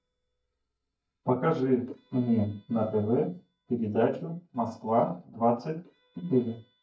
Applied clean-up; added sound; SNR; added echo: neural mask model DeepFilterNet 3.